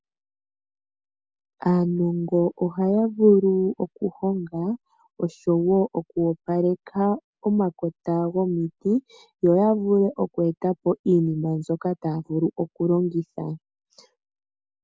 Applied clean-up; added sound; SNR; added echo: none; none; none; none.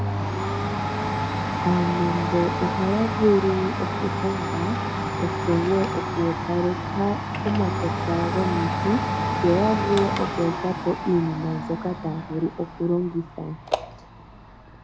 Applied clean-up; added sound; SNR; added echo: none; Domestic sounds, home sounds; 1 dB; reverberation time 2.1 s.